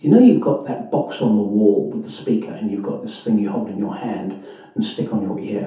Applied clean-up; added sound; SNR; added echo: none; none; none; reverberation time 0.5 s.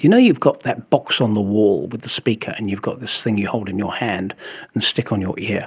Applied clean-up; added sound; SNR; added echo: none; none; none; none.